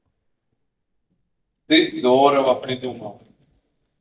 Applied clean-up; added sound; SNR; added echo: neural mask model DeepFilterNet 3.